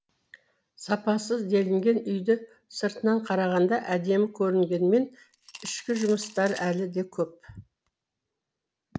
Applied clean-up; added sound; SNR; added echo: none; Coin (dropping) / Glass; 20 dB; none.